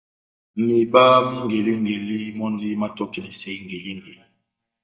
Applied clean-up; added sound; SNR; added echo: neural mask model DeepFilterNet 3.